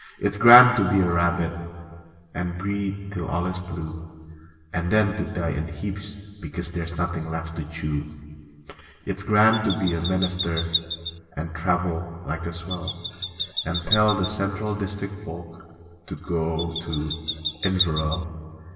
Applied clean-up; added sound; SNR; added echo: none; Chirp, tweet; 5 dB; reverberation time 1.9 s.